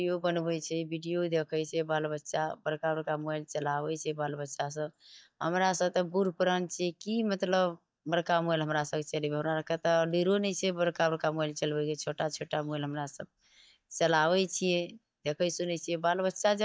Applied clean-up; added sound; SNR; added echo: neural mask model DeepFilterNet 3.